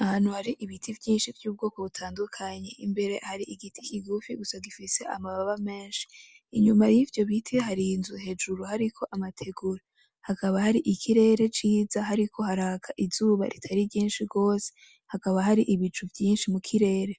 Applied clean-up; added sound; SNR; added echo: none; none; none; none.